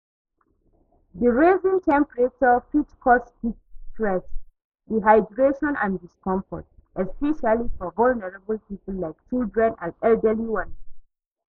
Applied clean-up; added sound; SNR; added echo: neural mask model Resemble Enhance denoiser.